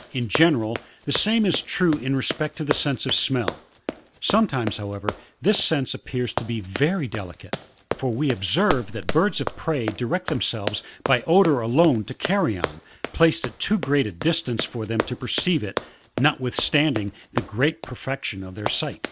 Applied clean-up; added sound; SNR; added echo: none; Run; 10 dB; none.